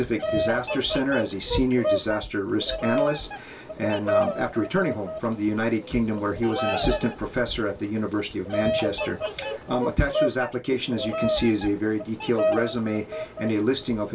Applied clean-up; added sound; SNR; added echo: none; Bird vocalization, bird call, bird song; 4 dB; reverberation time 0.2 s.